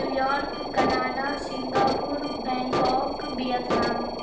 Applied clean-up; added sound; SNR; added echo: none; Alarm; -1 dB; reverberation time 0.6 s.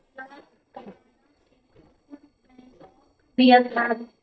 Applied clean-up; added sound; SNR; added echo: neural mask model DeepFilterNet 3.